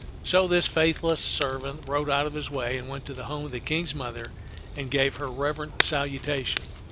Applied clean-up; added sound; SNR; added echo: none; Crackle; 8 dB; none.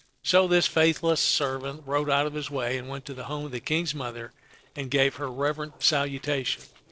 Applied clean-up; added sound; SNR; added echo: neural separator model SepFormer DNS4.